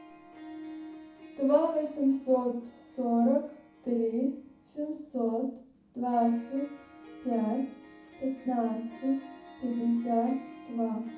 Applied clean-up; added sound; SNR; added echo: none; Harp; 19 dB; reverberation time 0.6 s.